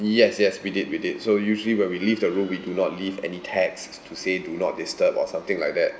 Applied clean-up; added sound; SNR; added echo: none; none; none; none.